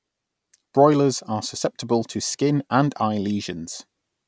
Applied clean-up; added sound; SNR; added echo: none; none; none; none.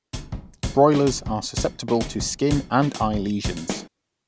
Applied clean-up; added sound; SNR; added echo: none; Drum kit; 8 dB; none.